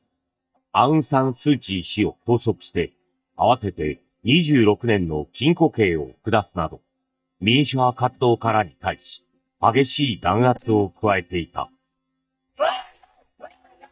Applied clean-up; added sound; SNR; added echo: neural mask model DeepFilterNet 3.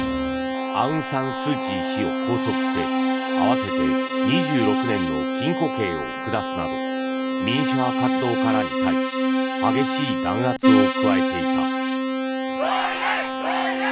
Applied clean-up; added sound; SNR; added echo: none; Keyboard (musical); -4 dB; none.